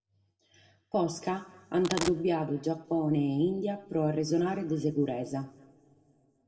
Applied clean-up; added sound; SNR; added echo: none; Domestic sounds, home sounds; 6 dB; reverberation time 1.3 s.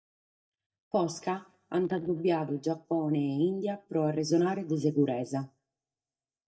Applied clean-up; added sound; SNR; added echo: neural mask model DeepFilterNet 3.